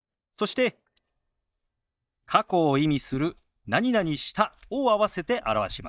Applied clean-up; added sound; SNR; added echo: neural mask model DeepFilterNet 3.